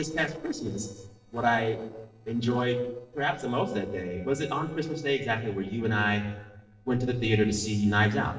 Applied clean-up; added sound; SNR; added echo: neural separator model SepFormer DNS4.